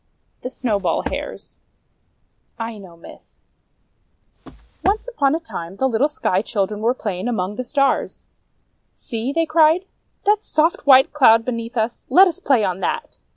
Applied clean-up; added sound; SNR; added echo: none; Walk, footsteps; 12 dB; none.